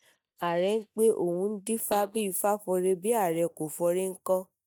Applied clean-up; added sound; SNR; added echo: neural mask model DeepFilterNet 3.